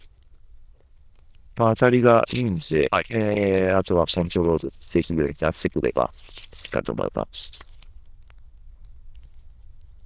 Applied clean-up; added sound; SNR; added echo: neural diffusion model UNIVERSE++.